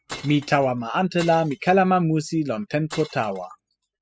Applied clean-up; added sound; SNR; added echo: classical method spectral subtraction.